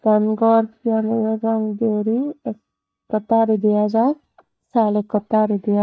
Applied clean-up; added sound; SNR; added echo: neural mask model DeepFilterNet 3.